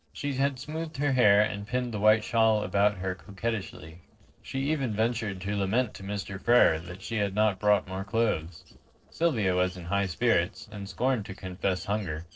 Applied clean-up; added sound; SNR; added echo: neural separator model SepFormer DNS4.